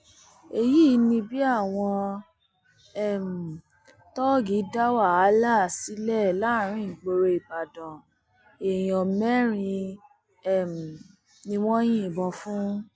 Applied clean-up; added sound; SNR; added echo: none; none; none; none.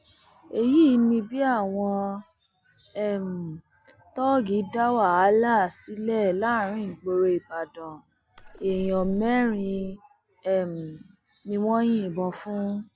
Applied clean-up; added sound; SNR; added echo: none; Splash, splatter; 13 dB; none.